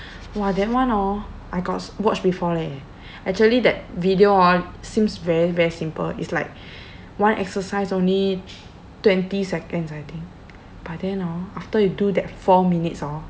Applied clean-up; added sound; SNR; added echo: none; none; none; none.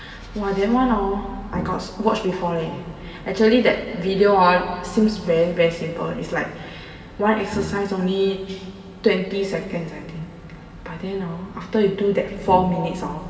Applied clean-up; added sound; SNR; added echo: none; Brass instrument; 10 dB; reverberation time 2.7 s.